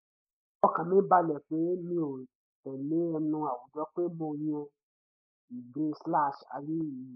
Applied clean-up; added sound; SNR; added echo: neural mask model Resemble Enhance denoiser.